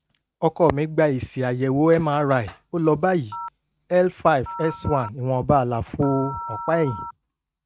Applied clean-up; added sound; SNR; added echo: neural mask model RNNoise.